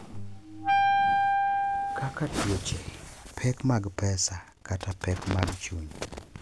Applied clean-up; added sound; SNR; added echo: none; Wind instrument, woodwind instrument; -5 dB; none.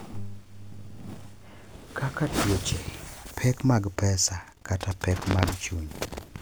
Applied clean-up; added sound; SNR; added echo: none; none; none; none.